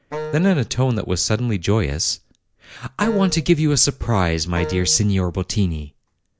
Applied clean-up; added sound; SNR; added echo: none; Wind instrument, woodwind instrument; 11 dB; none.